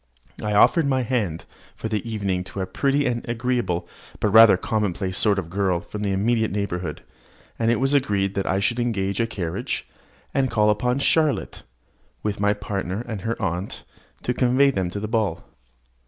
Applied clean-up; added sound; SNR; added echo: none; none; none; none.